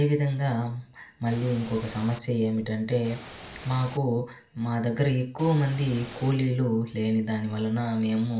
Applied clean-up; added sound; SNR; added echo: none; Ocean / Boat, Water vehicle; 16 dB; reverberation time 0.4 s.